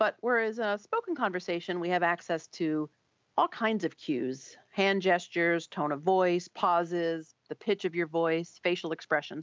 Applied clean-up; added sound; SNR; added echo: none; none; none; none.